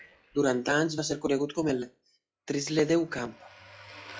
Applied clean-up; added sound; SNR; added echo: classical method log-MMSE.